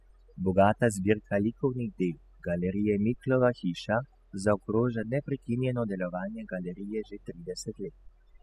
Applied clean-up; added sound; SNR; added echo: classical method spectral subtraction.